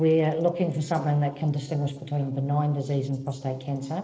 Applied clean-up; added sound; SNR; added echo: neural separator model SepFormer DNS4.